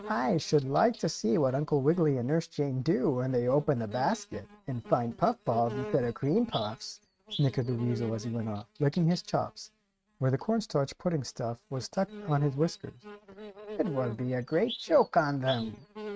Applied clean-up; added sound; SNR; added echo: neural mask model RNNoise.